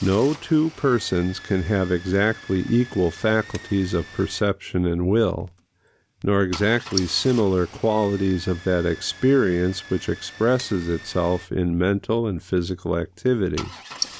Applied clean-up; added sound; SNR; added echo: none; Engine starting / Car; 17 dB; none.